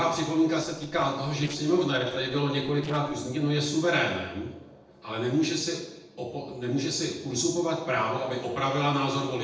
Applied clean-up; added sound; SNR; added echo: neural separator model SepFormer DNS4.